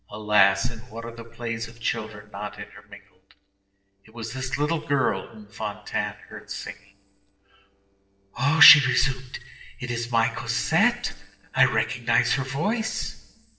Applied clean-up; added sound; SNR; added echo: neural separator model SepFormer DNS4.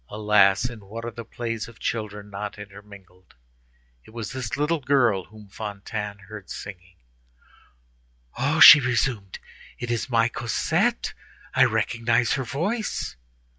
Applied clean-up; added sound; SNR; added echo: none; none; none; none.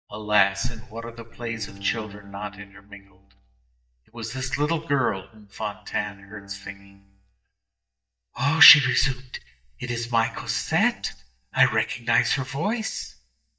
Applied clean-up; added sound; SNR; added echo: neural mask model DeepFilterNet 3.